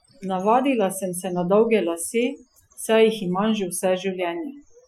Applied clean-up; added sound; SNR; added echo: classical method Wiener filter.